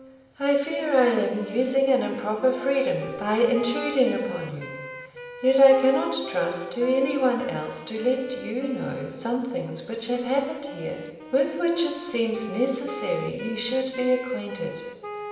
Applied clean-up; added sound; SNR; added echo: none; Wind instrument, woodwind instrument; 14 dB; reverberation time 1.2 s.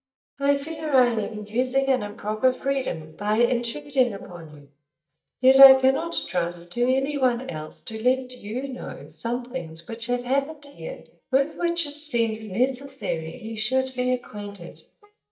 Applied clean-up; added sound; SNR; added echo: neural mask model DeepFilterNet 3.